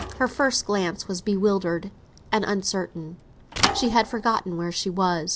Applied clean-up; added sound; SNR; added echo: none; Thump, thud / Bicycle; 9 dB; none.